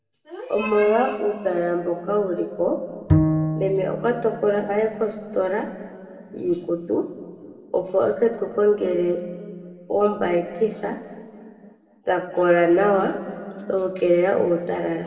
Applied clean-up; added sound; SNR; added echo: none; Bowed string instrument; 2 dB; reverberation time 2.0 s.